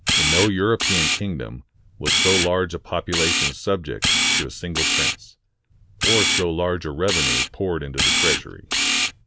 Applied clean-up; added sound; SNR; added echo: none; Camera; -3 dB; none.